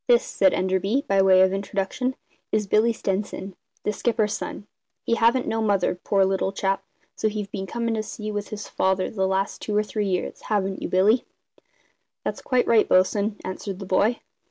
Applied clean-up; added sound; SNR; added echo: none; none; none; none.